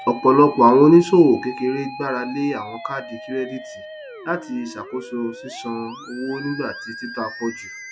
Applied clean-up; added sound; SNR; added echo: none; Musical instrument; 16 dB; none.